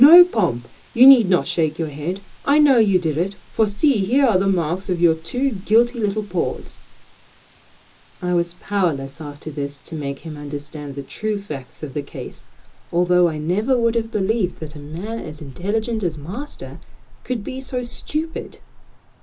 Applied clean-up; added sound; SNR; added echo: none; Rain; 15 dB; reverberation time 0.2 s.